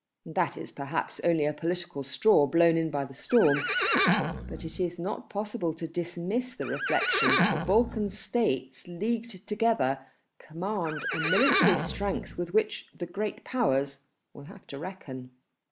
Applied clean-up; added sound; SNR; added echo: none; Livestock, farm animals, working animals; 0 dB; none.